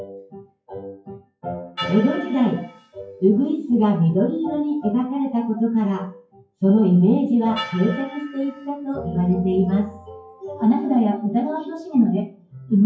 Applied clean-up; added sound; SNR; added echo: classical method WPE with log-MMSE.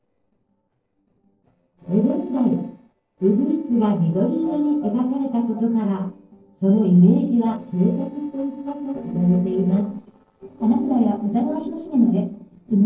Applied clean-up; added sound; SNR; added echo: neural separator model SepFormer DNS4.